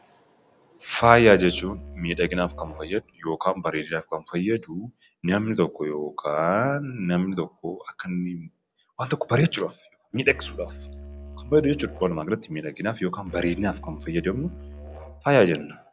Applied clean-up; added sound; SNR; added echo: none; Musical instrument; 15 dB; none.